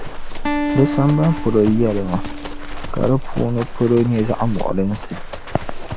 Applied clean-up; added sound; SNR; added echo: none; Livestock, farm animals, working animals + Acoustic guitar; 4 dB; none.